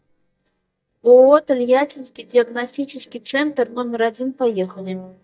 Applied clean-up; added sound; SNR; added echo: neural mask model DeepFilterNet 3.